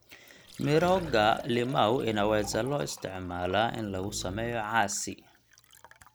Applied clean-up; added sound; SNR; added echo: none; Dog + Liquid; 16 dB; none.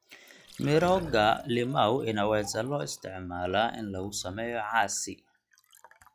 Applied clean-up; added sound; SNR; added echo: classical method log-MMSE.